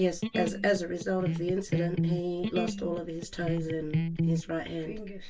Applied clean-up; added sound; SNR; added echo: none; Electric guitar; 0 dB; reverberation time 0.1 s.